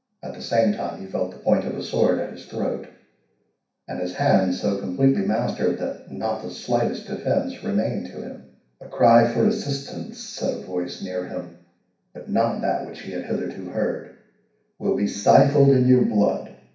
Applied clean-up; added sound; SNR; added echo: none; none; none; reverberation time 0.6 s.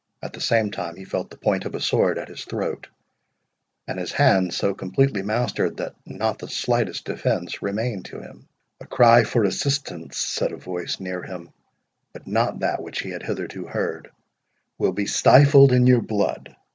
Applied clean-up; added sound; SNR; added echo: none; none; none; none.